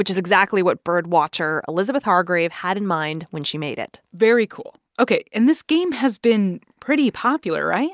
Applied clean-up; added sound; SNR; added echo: none; none; none; none.